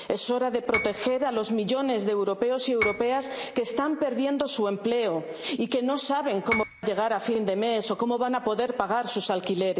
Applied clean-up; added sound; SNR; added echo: none; Piano; 10 dB; none.